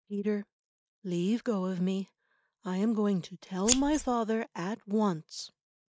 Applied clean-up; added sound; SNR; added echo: neural mask model DeepFilterNet 3.